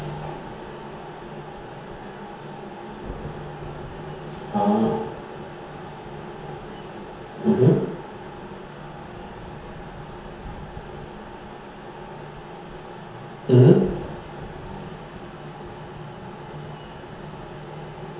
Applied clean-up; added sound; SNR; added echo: none; Thunder; 17 dB; reverberation time 1.0 s.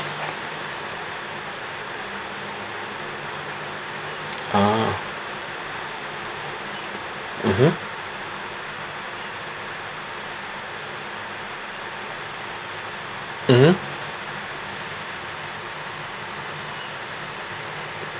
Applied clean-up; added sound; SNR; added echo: none; none; none; none.